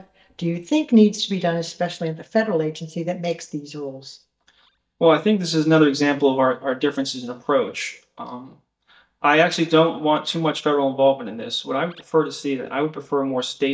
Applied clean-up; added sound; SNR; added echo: neural mask model DeepFilterNet 3.